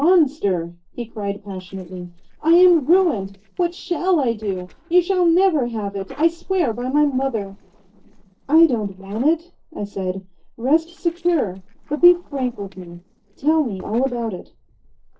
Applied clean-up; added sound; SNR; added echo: neural separator model SepFormer DNS4.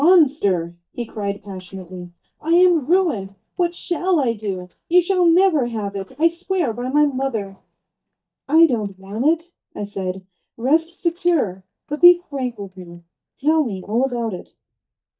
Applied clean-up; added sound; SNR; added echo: neural mask model DeepFilterNet 3.